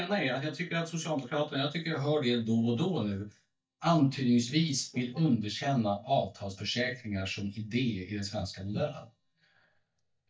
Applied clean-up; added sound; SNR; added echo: neural mask model DeepFilterNet 3.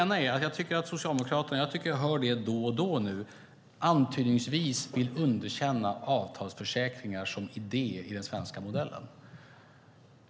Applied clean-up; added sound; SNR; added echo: none; none; none; none.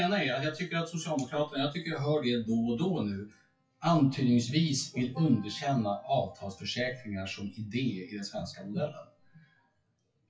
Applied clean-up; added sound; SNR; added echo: classical method WPE with log-MMSE.